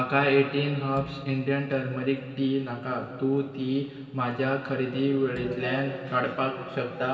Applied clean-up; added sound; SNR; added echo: none; Bowed string instrument; 19 dB; reverberation time 2.3 s.